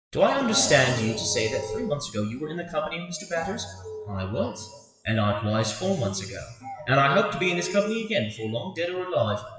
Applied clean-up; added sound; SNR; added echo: classical method WPE with log-MMSE.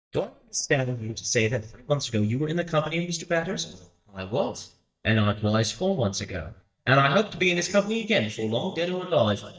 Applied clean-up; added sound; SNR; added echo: neural mask model DeepFilterNet 3.